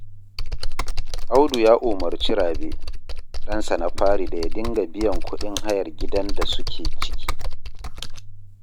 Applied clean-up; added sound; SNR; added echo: none; Computer keyboard; -5 dB; none.